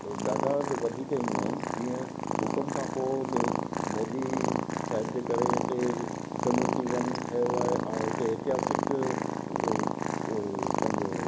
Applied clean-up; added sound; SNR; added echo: none; Purr; -2 dB; none.